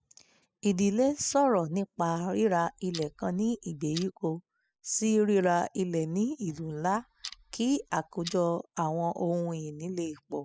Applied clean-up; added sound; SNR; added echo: classical method spectral subtraction.